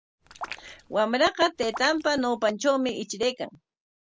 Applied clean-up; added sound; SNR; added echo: none; Raindrop; 16 dB; none.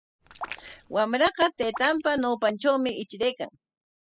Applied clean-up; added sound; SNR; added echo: classical method spectral subtraction.